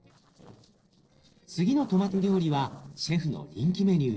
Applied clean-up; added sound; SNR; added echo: neural separator model SepFormer DNS4.